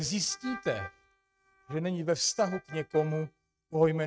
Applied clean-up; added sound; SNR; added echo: neural mask model RNNoise.